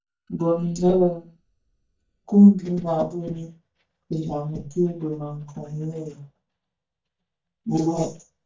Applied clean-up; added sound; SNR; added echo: neural mask model DeepFilterNet 3.